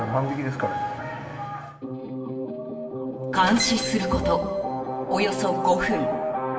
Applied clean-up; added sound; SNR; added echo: none; Bowed string instrument; 11 dB; reverberation time 1.1 s.